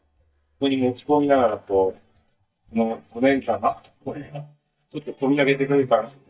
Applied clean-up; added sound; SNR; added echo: neural mask model DeepFilterNet 3.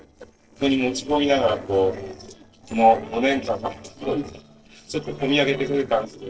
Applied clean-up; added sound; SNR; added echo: neural separator model SepFormer DNS4.